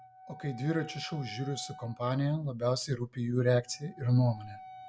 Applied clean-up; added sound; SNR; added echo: none; Wind instrument, woodwind instrument; 19 dB; none.